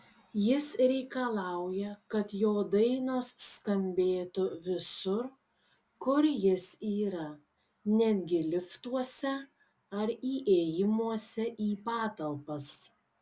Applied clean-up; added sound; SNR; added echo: none; none; none; none.